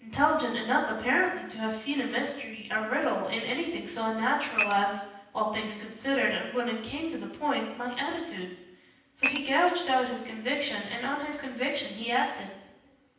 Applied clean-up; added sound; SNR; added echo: none; Dishes, pots, and pans / Glass; 0 dB; reverberation time 0.9 s.